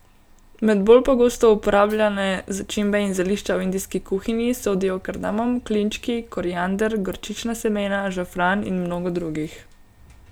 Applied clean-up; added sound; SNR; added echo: none; none; none; none.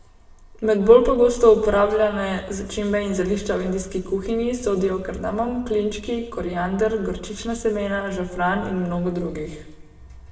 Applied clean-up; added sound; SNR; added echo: none; none; none; reverberation time 0.9 s.